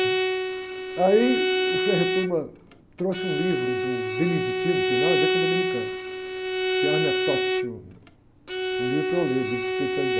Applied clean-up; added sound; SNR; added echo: none; Bowed string instrument; -3 dB; none.